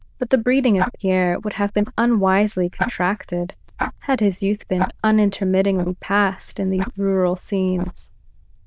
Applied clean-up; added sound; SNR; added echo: neural diffusion model UNIVERSE++.